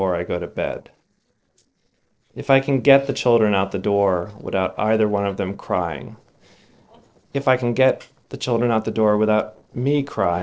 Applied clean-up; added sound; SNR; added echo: neural separator model SepFormer DNS4.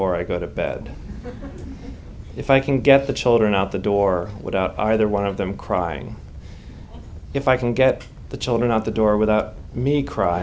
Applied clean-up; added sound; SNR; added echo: none; Animal; 15 dB; none.